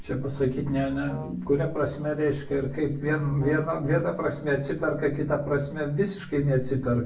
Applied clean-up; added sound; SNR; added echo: none; Brass instrument; 16 dB; reverberation time 0.3 s.